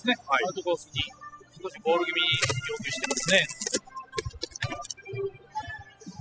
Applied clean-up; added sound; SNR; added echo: classical method spectral subtraction.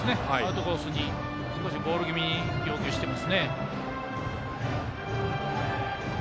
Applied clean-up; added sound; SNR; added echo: none; none; none; none.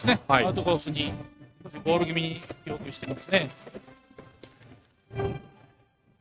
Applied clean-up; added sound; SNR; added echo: neural mask model RNNoise.